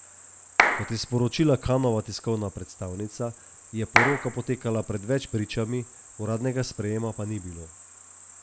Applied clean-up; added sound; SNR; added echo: none; Cricket + Clapping; 4 dB; none.